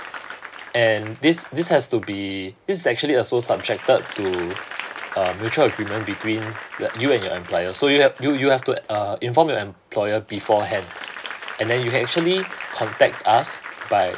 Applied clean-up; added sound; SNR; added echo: none; Applause / Crowd; 14 dB; none.